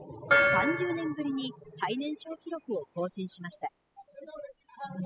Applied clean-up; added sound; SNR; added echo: classical method spectral subtraction.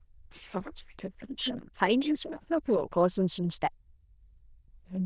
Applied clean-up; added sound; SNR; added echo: neural diffusion model UNIVERSE++.